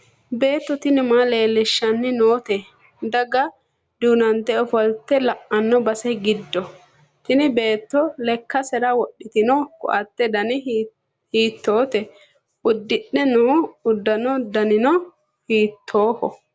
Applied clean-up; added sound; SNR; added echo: none; none; none; none.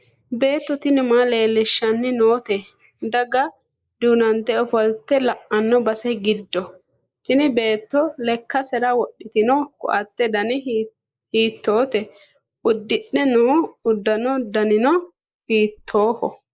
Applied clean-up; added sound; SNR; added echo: neural mask model Resemble Enhance denoiser.